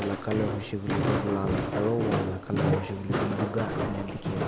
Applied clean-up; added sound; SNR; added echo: none; Walk, footsteps; -1 dB; none.